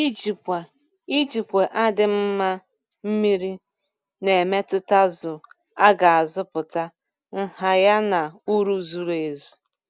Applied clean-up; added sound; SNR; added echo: none; none; none; none.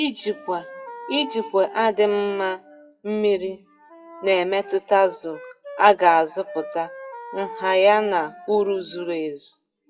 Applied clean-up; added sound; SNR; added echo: classical method WPE with log-MMSE.